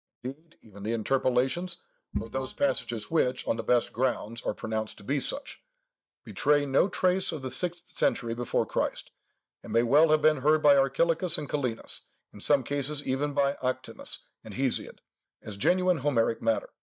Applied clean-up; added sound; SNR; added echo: neural mask model DeepFilterNet 3.